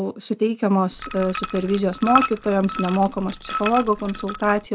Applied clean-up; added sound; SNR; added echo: none; Liquid; 7 dB; none.